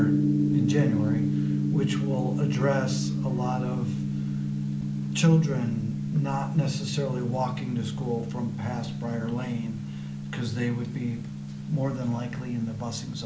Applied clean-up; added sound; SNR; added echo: none; Gong; -1 dB; none.